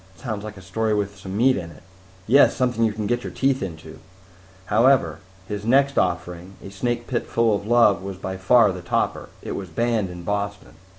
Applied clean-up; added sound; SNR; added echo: none; none; none; none.